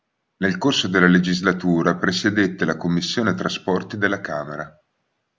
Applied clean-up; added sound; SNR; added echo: none; none; none; none.